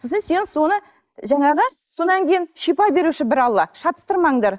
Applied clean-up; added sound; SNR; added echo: neural mask model Resemble Enhance denoiser.